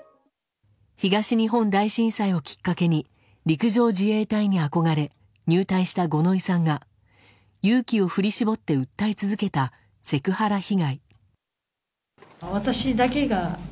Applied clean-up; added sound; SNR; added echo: none; none; none; none.